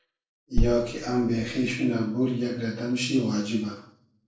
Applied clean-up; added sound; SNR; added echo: neural separator model SepFormer DNS4.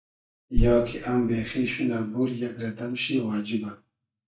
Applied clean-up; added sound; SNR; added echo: neural mask model DeepFilterNet 3.